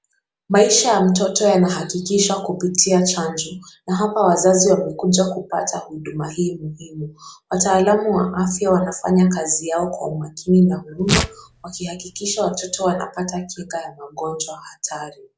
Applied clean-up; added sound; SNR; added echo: none; Tearing; 7 dB; none.